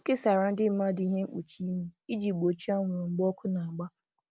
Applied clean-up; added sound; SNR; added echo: none; none; none; none.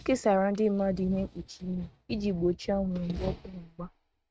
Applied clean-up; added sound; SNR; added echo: neural mask model RNNoise.